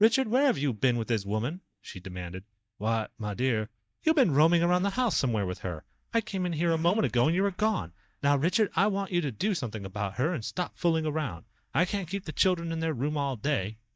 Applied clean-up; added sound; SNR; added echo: neural mask model DeepFilterNet 3.